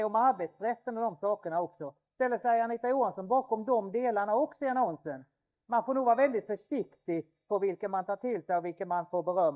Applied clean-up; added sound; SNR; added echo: neural mask model DeepFilterNet 3.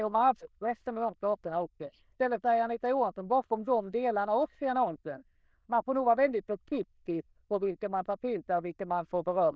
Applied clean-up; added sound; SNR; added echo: neural diffusion model UNIVERSE++.